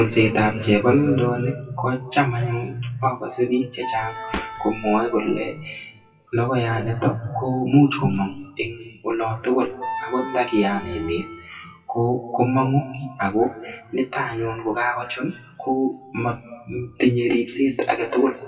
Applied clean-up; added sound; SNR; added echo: classical method WPE with log-MMSE.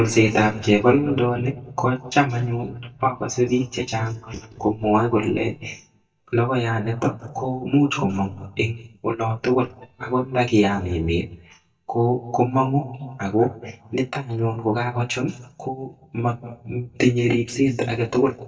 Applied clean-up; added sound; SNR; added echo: neural mask model DeepFilterNet 3.